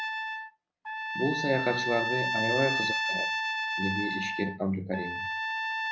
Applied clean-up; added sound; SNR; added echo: none; Trumpet; -1 dB; none.